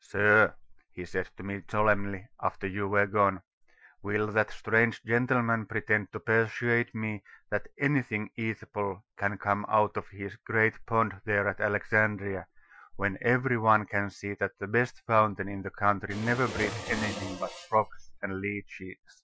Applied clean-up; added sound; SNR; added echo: classical method Wiener filter.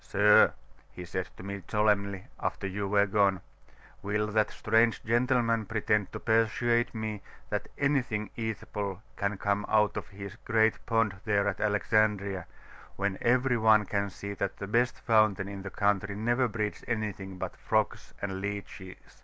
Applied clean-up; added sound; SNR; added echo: none; none; none; none.